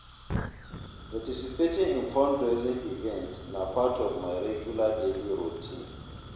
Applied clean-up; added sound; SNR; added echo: none; Fire; 11 dB; reverberation time 1.0 s.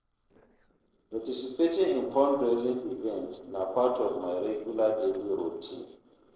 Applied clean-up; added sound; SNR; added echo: neural separator model SepFormer DNS4.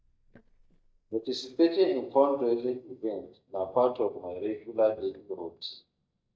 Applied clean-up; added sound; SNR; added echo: neural mask model DeepFilterNet 3.